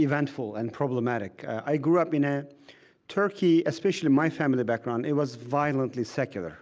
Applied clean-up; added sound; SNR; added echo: none; none; none; none.